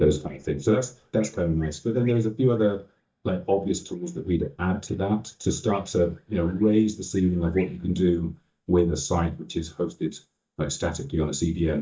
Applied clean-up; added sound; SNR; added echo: neural mask model DeepFilterNet 3.